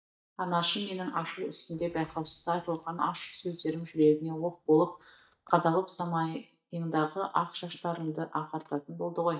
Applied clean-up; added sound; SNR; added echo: neural mask model DeepFilterNet 3.